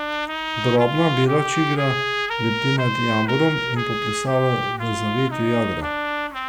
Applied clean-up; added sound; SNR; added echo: none; Trumpet; 3 dB; none.